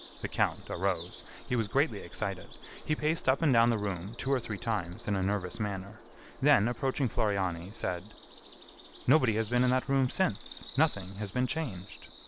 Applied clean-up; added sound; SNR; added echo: none; Bird vocalization, bird call, bird song; 14 dB; none.